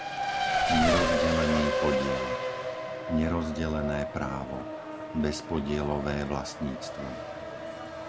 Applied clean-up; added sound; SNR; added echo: none; Race car, auto racing; -1 dB; none.